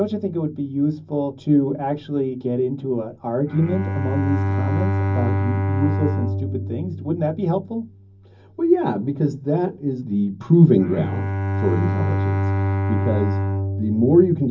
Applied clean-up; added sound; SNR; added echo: none; Bowed string instrument; 3 dB; reverberation time 0.4 s.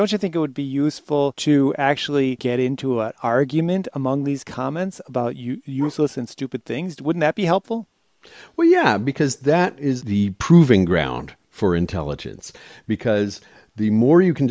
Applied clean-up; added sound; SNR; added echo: none; none; none; none.